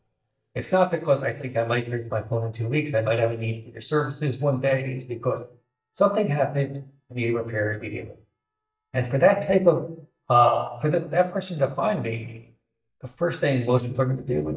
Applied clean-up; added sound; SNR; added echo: neural mask model DeepFilterNet 3.